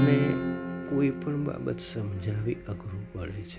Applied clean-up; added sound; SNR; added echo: none; Acoustic guitar / Strum; 1 dB; none.